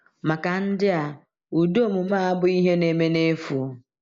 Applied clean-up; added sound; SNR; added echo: neural mask model Resemble Enhance denoiser.